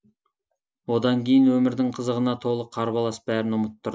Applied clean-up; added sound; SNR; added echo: none; none; none; none.